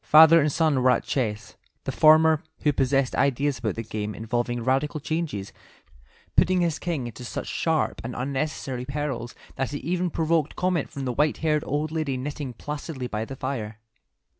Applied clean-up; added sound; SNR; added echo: none; none; none; none.